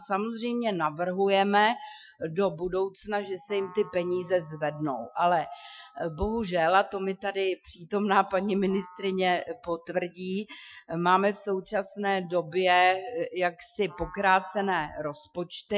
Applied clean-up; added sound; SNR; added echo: classical method Wiener filter.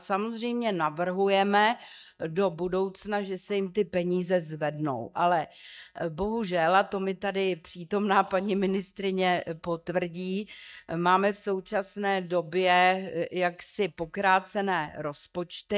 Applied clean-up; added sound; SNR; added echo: neural mask model DeepFilterNet 3.